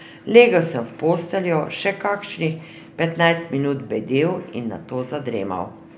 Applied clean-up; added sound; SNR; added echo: none; none; none; none.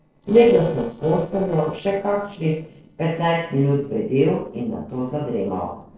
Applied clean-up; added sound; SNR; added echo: neural separator model SepFormer DNS4.